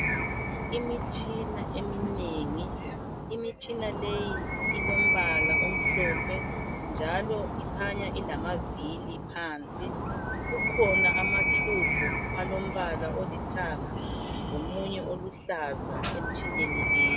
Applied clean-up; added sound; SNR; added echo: none; Animal; -5 dB; none.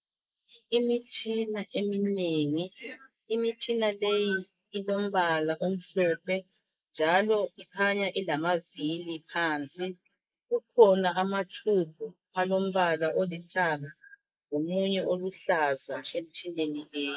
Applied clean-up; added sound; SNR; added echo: neural mask model Resemble Enhance denoiser.